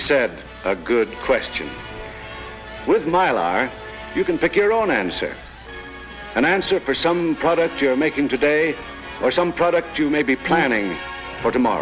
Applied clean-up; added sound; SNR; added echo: none; Brass instrument; 10 dB; none.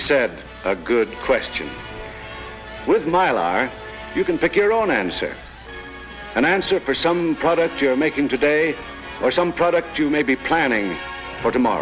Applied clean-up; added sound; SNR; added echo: none; none; none; none.